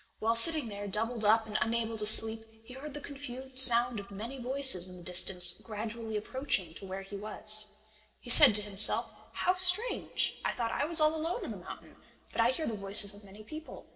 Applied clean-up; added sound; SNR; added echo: none; none; none; reverberation time 1.3 s.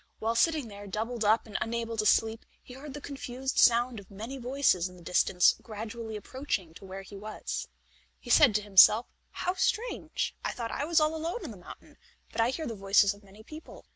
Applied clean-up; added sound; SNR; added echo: none; none; none; none.